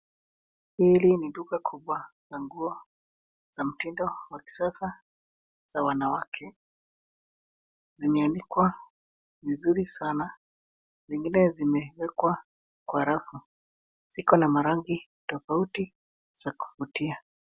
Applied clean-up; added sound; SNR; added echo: none; none; none; none.